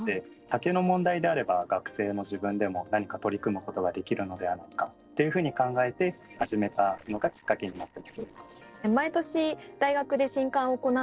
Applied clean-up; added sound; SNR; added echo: neural separator model SepFormer DNS4.